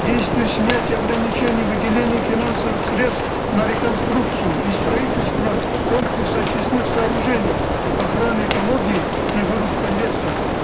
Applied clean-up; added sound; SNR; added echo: none; Rain; -2 dB; reverberation time 0.4 s.